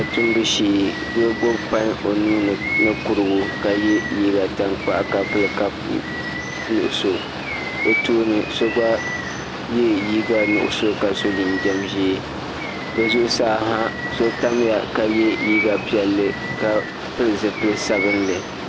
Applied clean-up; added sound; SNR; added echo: none; Boat, Water vehicle + Bird vocalization, bird call, bird song; 5 dB; none.